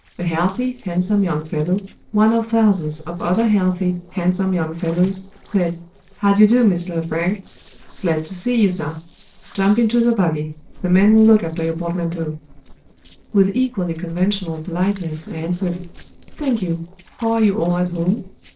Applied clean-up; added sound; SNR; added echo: neural separator model SepFormer DNS4.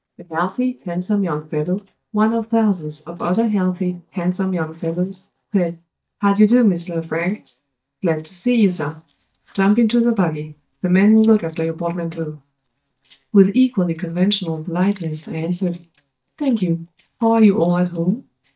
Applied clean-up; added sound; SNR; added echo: neural mask model DeepFilterNet 3.